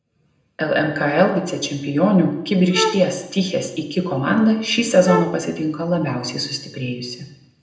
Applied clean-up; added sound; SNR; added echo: none; Wind instrument, woodwind instrument; 5 dB; reverberation time 0.8 s.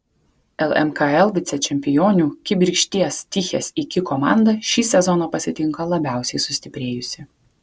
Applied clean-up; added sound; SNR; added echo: none; none; none; none.